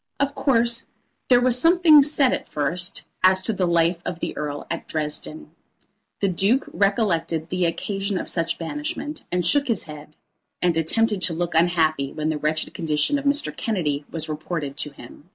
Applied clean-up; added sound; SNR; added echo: neural mask model Resemble Enhance denoiser.